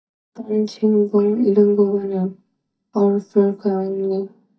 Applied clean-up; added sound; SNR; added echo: neural mask model DeepFilterNet 3.